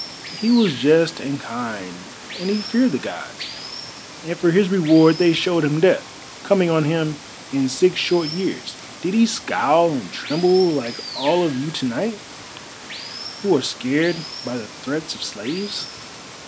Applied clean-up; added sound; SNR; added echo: none; Water; 14 dB; none.